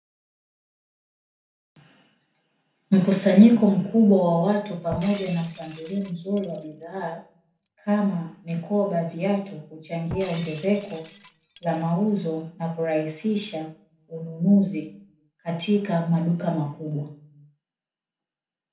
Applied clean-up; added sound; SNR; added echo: none; Shatter; 19 dB; reverberation time 0.4 s.